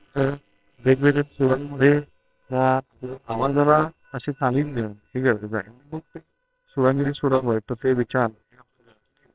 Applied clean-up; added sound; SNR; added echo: neural separator model SepFormer WHAMR!.